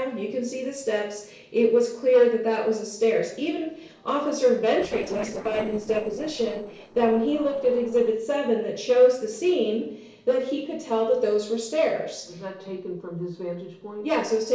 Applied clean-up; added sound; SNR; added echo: neural separator model SepFormer DNS4.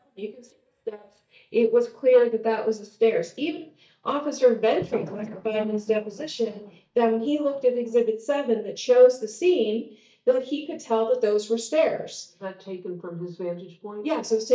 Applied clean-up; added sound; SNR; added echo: neural mask model DeepFilterNet 3.